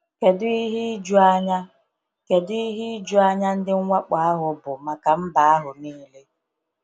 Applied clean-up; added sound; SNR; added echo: none; none; none; none.